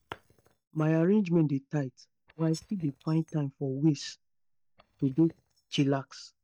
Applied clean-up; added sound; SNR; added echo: neural mask model DeepFilterNet 3.